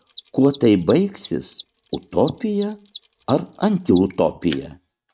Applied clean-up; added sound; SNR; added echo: neural mask model RNNoise.